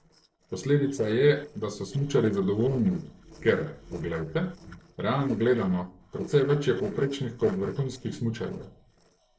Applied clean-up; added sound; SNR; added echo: neural separator model SepFormer DNS4.